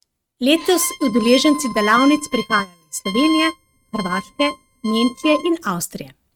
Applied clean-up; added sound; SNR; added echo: neural mask model RNNoise.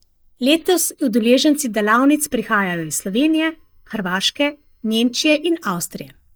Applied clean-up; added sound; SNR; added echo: neural mask model DeepFilterNet 3.